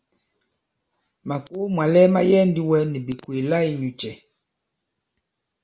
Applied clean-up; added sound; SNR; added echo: none; none; none; none.